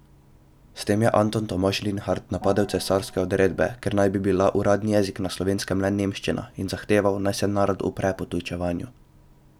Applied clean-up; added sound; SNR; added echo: none; Gong; 17 dB; none.